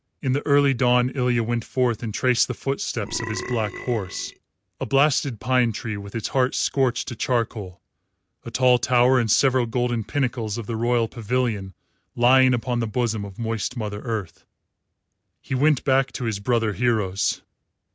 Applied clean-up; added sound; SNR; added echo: none; Burping, eructation; 12 dB; none.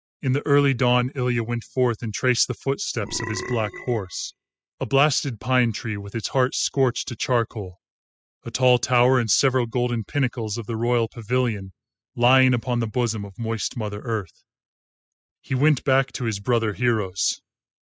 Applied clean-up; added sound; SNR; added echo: classical method spectral subtraction.